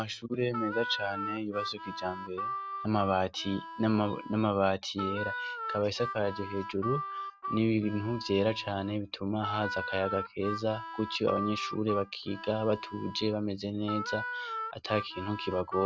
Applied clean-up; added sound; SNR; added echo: none; Harmonica; 7 dB; none.